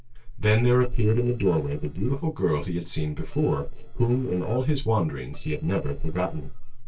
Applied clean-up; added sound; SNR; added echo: neural separator model SepFormer DNS4.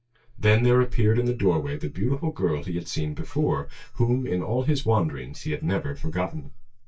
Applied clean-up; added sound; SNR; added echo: neural mask model DeepFilterNet 3.